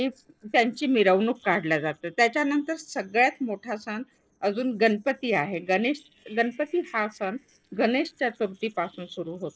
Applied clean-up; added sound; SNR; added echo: neural separator model SepFormer DNS4.